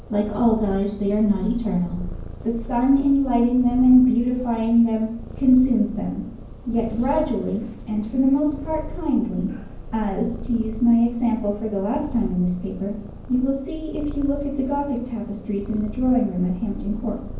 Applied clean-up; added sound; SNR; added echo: none; Purr; 12 dB; reverberation time 0.9 s.